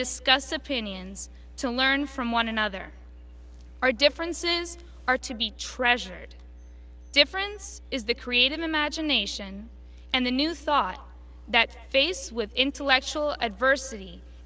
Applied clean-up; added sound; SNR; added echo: none; none; none; none.